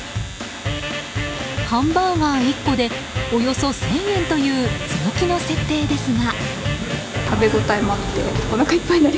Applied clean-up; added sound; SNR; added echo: none; Domestic sounds, home sounds; 16 dB; none.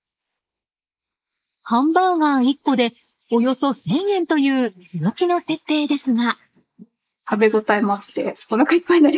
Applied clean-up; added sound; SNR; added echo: neural mask model Resemble Enhance denoiser.